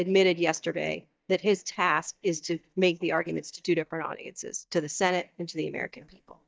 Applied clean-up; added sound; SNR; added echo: neural mask model DeepFilterNet 3.